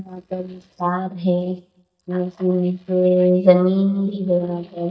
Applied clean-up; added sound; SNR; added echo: neural mask model DeepFilterNet 3.